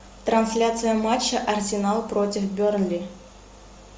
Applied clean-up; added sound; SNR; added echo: none; none; none; none.